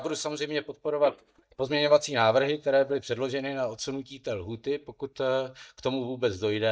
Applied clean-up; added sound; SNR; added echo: neural mask model DeepFilterNet 3.